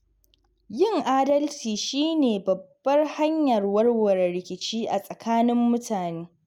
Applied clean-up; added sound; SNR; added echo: none; none; none; none.